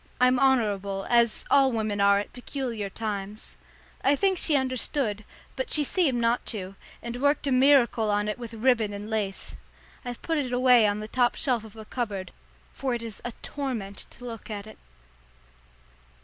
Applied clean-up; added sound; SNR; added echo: none; none; none; none.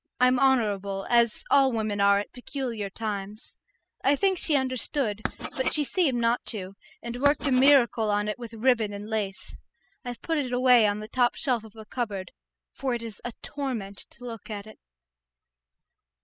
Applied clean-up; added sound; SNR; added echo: classical method spectral subtraction.